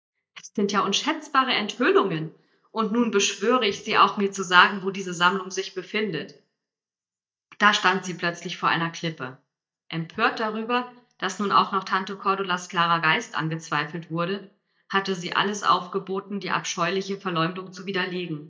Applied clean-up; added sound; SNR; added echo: neural mask model DeepFilterNet 3.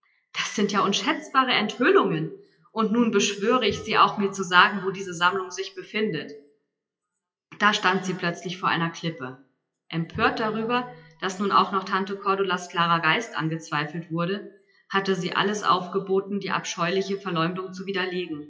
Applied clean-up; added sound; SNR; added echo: classical method WPE with log-MMSE.